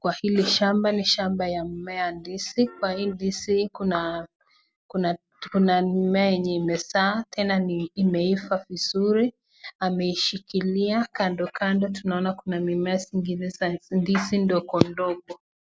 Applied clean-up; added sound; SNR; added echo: none; Piano; 20 dB; none.